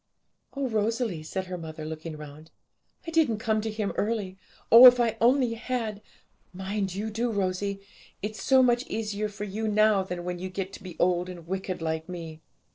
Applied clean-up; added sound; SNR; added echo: neural separator model SepFormer DNS4.